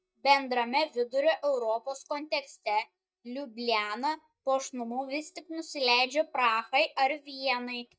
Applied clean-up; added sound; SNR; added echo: neural mask model DeepFilterNet 3.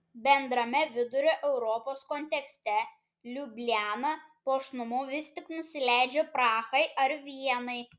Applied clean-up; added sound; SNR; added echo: none; none; none; none.